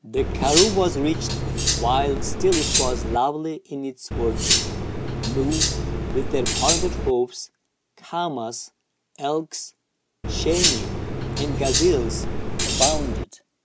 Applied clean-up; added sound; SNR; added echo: none; Cutlery, silverware; -2 dB; none.